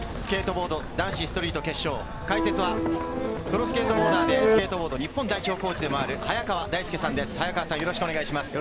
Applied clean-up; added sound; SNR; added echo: none; Accordion; -2 dB; none.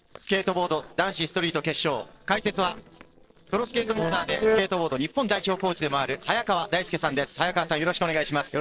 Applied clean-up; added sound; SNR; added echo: neural separator model SepFormer DNS4.